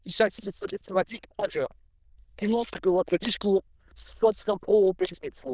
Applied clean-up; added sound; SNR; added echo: neural diffusion model UNIVERSE++.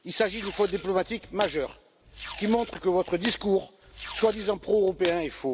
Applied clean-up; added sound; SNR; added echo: none; Packing tape, duct tape; 9 dB; none.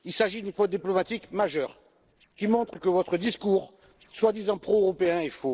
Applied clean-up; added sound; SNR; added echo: neural separator model SepFormer DNS4.